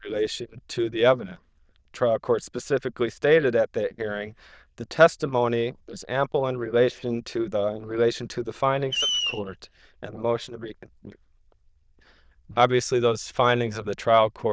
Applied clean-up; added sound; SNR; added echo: neural diffusion model UNIVERSE++.